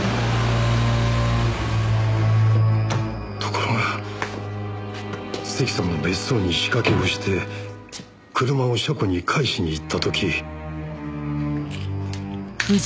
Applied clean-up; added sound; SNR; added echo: none; none; none; none.